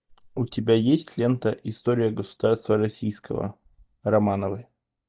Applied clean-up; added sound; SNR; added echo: neural mask model DeepFilterNet 3.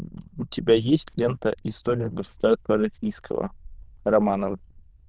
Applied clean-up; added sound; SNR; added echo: neural diffusion model UNIVERSE++.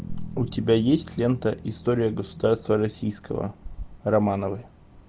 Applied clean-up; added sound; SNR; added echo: none; Bass guitar; 17 dB; none.